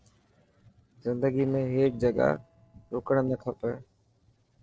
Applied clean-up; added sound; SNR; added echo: neural separator model SepFormer DNS4.